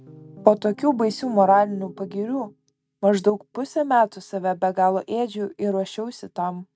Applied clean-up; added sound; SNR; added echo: neural mask model RNNoise.